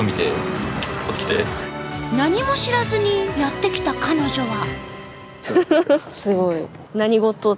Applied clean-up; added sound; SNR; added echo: none; none; none; none.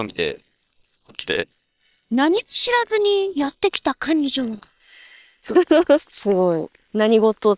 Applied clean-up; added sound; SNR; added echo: neural separator model SepFormer WHAM!.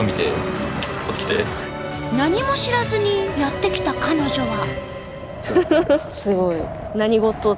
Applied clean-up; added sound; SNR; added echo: none; Wind; 11 dB; none.